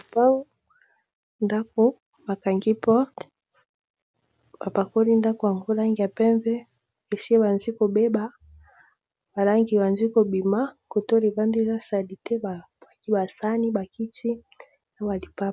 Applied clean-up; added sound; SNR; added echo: none; none; none; none.